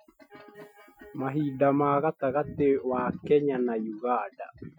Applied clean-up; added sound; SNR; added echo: classical method Wiener filter.